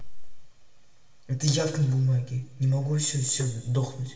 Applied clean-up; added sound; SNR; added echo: none; Tap; 17 dB; reverberation time 1.0 s.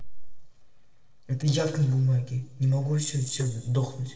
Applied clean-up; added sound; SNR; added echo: neural separator model SepFormer DNS4.